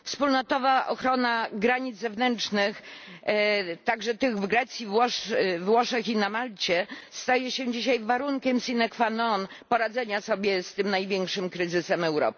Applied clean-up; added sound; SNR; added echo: none; none; none; none.